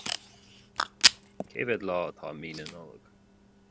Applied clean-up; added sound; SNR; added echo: none; Packing tape, duct tape / Tearing; -5 dB; none.